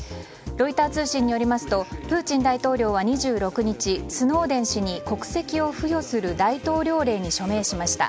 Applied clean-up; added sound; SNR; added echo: none; none; none; none.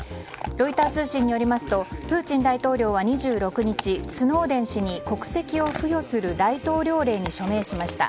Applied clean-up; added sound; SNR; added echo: none; Chewing, mastication / Dog; 17 dB; none.